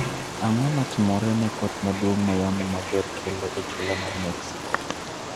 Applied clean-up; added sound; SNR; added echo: none; Wild animals + Toilet flush; 6 dB; none.